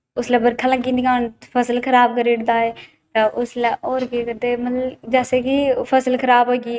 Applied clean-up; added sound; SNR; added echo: neural mask model RNNoise.